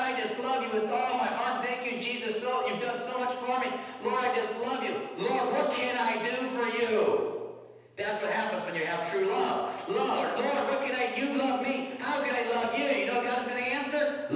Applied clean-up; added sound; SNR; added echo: none; none; none; reverberation time 1.1 s.